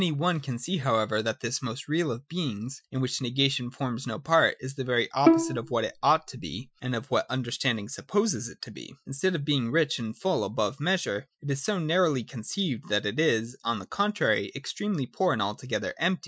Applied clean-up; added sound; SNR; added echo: classical method Wiener filter.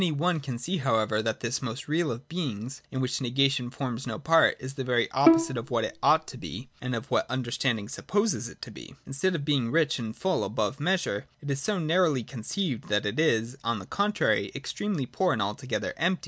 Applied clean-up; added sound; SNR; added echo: neural mask model DeepFilterNet 3.